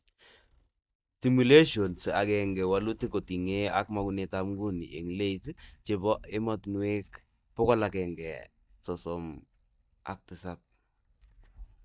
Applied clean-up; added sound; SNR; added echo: neural mask model DeepFilterNet 3.